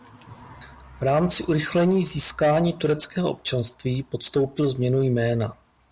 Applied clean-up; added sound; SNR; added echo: none; none; none; none.